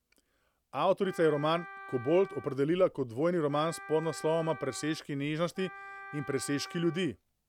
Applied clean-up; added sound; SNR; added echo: none; Wind instrument, woodwind instrument; 16 dB; none.